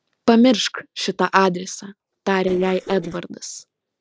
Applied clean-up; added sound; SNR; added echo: neural separator model SepFormer DNS4.